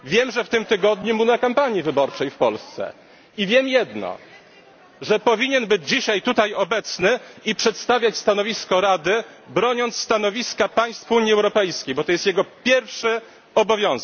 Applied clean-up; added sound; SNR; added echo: none; none; none; none.